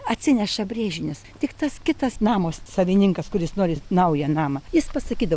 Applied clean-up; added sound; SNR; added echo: none; none; none; none.